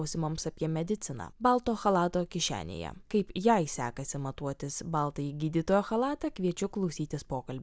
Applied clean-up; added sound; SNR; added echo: none; none; none; none.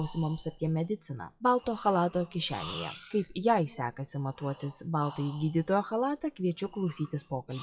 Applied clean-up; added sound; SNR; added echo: classical method WPE with log-MMSE.